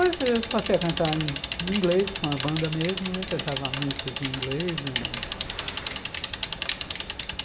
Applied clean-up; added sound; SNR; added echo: none; Bicycle; 4 dB; none.